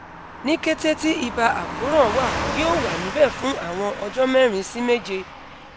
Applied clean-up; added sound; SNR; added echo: none; Car passing by / Truck; 8 dB; none.